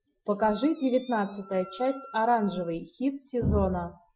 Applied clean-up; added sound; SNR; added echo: classical method Wiener filter.